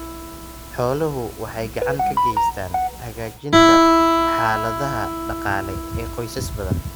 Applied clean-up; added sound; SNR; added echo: none; Guitar; -3 dB; none.